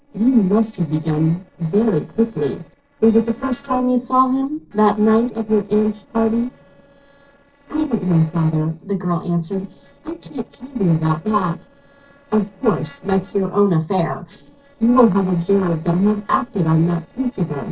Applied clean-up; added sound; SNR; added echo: neural separator model SepFormer DNS4.